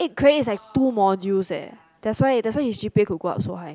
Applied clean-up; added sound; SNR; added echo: none; none; none; none.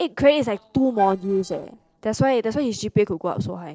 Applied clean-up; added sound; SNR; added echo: neural separator model SepFormer DNS4.